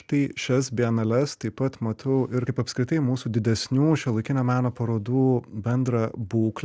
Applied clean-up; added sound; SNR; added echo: none; none; none; none.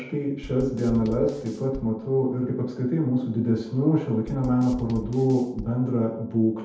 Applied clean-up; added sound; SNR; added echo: none; Drum / Drum kit; 15 dB; reverberation time 0.8 s.